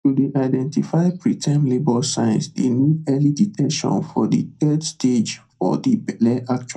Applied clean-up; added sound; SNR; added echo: none; none; none; reverberation time 0.2 s.